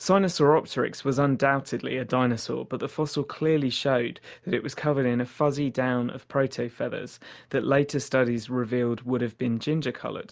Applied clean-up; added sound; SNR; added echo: none; none; none; none.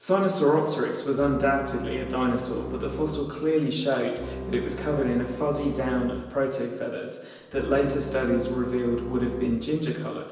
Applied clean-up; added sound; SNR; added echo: none; Bowed string instrument; 11 dB; reverberation time 1.0 s.